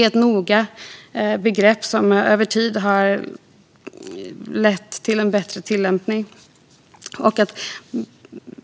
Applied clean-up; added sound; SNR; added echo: none; none; none; none.